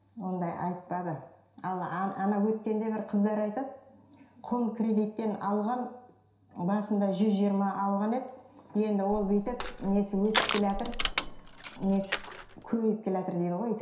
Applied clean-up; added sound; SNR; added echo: none; Crushing; 3 dB; reverberation time 0.7 s.